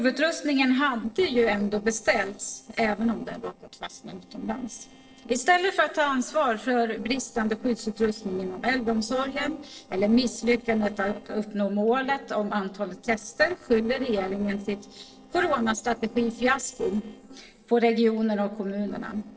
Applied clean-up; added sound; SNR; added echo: neural separator model SepFormer DNS4.